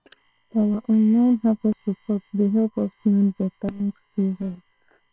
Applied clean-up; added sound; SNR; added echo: neural separator model SepFormer WHAM!.